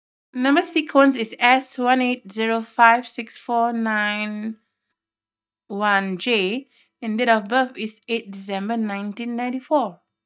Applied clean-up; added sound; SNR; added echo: neural mask model DeepFilterNet 3.